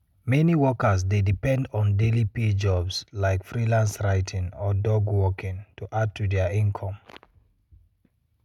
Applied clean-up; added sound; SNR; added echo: none; none; none; none.